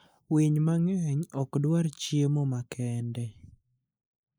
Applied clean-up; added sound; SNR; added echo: neural mask model Resemble Enhance denoiser.